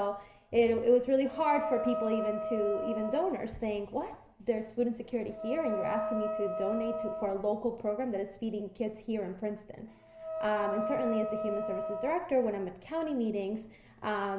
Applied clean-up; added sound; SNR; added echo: none; Wind instrument, woodwind instrument; 4 dB; reverberation time 2.1 s.